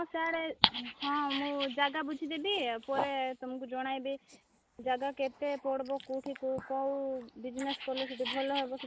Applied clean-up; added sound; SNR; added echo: neural mask model Resemble Enhance denoiser.